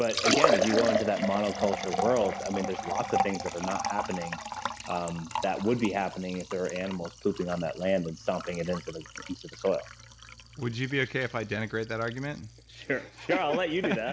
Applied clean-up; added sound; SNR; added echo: none; Liquid; 3 dB; none.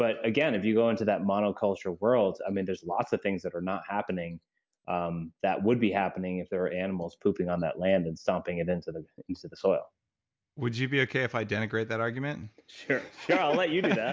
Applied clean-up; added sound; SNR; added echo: none; none; none; none.